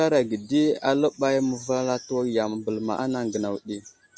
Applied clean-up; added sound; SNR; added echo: none; none; none; none.